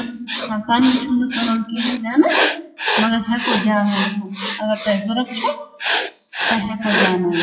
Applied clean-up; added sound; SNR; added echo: classical method WPE with log-MMSE.